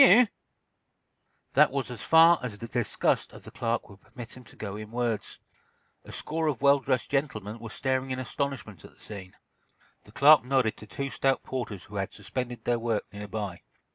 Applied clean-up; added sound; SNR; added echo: none; none; none; none.